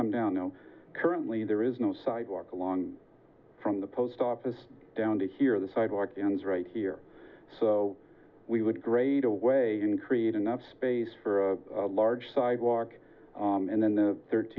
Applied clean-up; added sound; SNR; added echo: none; none; none; none.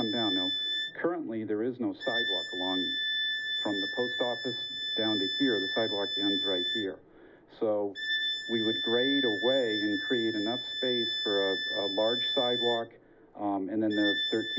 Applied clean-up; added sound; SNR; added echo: none; Wind instrument, woodwind instrument; 1 dB; none.